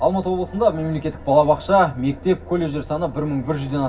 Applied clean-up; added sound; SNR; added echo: none; Truck; 18 dB; reverberation time 0.4 s.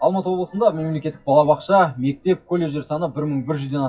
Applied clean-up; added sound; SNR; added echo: classical method WPE with log-MMSE.